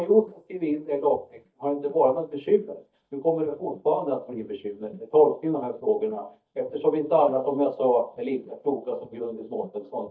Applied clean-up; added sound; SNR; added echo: neural mask model DeepFilterNet 3.